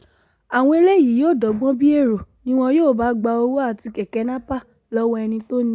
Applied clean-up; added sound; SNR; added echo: none; none; none; none.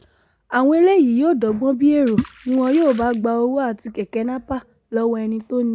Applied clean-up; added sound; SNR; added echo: none; Water / Splash, splatter; 11 dB; none.